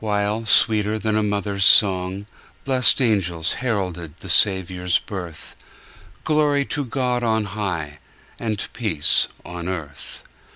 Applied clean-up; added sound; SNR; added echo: none; none; none; none.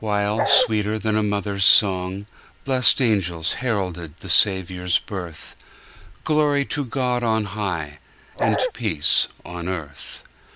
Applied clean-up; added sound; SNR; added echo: none; Bark; 0 dB; none.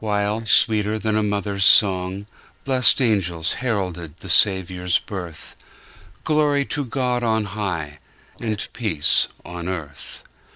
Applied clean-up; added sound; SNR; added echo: neural separator model SepFormer DNS4.